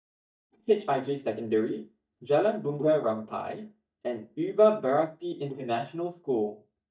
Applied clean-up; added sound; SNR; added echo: neural mask model DeepFilterNet 3.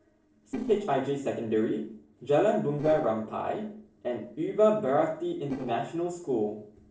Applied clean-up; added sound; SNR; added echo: neural separator model SepFormer DNS4.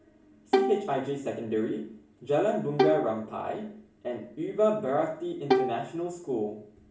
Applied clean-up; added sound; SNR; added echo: none; Bowed string instrument; 0 dB; reverberation time 0.4 s.